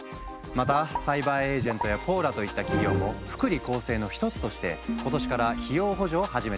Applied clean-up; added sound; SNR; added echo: none; Musical instrument; 5 dB; none.